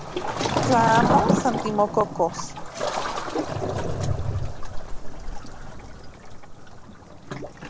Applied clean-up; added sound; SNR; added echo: none; Waves, surf; -1 dB; none.